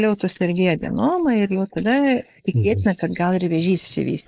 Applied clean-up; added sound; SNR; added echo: neural mask model Resemble Enhance denoiser.